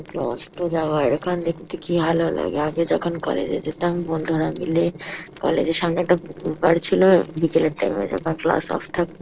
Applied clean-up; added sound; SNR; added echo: neural separator model SepFormer DNS4.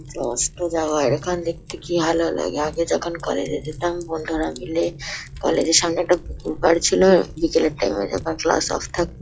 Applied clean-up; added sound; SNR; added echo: classical method log-MMSE.